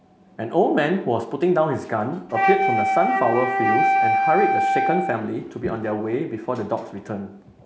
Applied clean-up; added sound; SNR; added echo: none; Wind instrument, woodwind instrument; -3 dB; none.